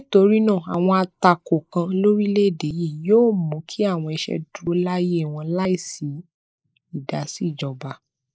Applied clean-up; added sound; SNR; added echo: neural mask model Resemble Enhance denoiser.